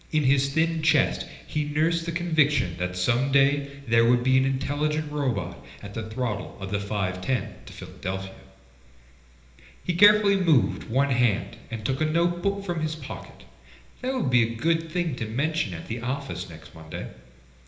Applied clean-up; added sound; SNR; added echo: none; none; none; reverberation time 1.0 s.